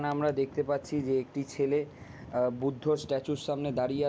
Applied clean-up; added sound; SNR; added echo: none; none; none; none.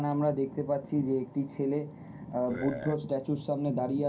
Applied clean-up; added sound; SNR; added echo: none; Burping, eructation; 8 dB; reverberation time 0.3 s.